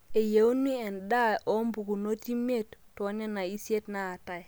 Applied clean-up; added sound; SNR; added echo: none; none; none; none.